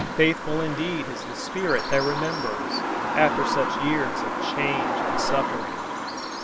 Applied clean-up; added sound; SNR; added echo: none; Bird vocalization, bird call, bird song; 1 dB; none.